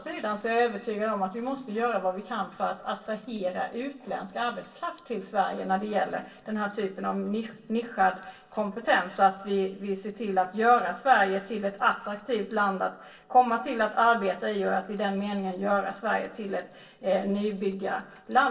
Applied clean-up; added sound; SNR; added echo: neural separator model SepFormer DNS4.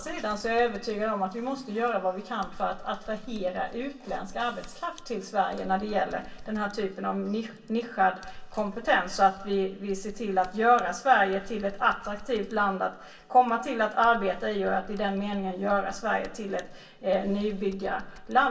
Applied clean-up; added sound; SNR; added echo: none; Computer keyboard; 16 dB; reverberation time 0.2 s.